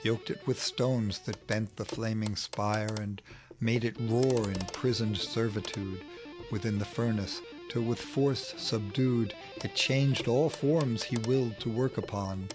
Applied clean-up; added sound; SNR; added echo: none; Guitar + Clock; 14 dB; none.